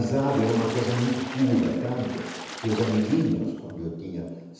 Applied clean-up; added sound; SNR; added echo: none; Water / Splash, splatter; 14 dB; reverberation time 1.1 s.